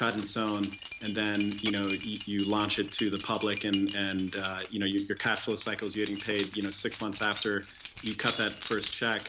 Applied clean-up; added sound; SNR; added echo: none; Keys jangling; -5 dB; none.